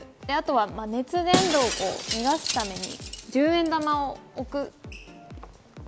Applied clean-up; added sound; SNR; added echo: none; Shatter; 5 dB; none.